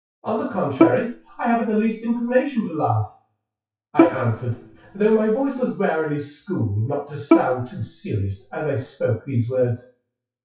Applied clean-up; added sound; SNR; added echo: classical method WPE with log-MMSE.